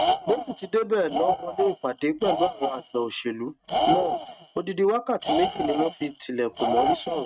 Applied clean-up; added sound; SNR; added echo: neural mask model RNNoise.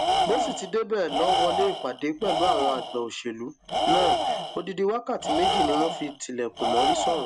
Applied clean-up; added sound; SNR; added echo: none; Tools; -2 dB; none.